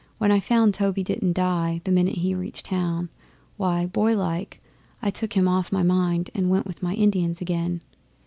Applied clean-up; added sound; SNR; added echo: none; none; none; none.